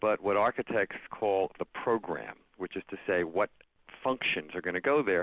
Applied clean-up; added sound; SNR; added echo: none; none; none; none.